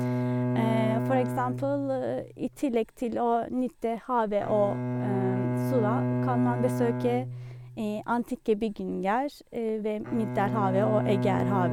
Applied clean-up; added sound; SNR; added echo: none; Bowed string instrument; 2 dB; none.